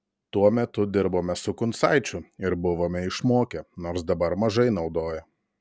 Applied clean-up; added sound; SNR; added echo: none; none; none; none.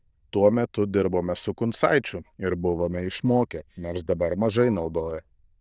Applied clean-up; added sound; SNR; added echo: neural diffusion model UNIVERSE++.